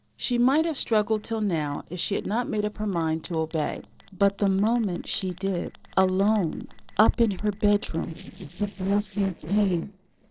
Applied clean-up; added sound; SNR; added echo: neural separator model SepFormer DNS4.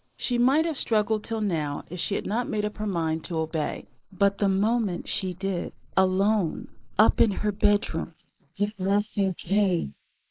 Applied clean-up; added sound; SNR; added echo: neural mask model Resemble Enhance denoiser.